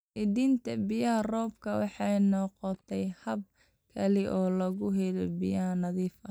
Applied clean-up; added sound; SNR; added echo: neural mask model DeepFilterNet 3.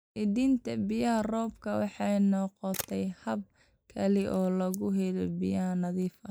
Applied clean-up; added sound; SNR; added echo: neural mask model Resemble Enhance denoiser.